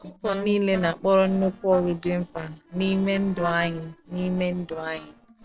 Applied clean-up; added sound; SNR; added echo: neural separator model SepFormer DNS4.